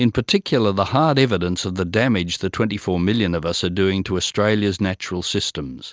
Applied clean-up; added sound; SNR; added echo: none; none; none; none.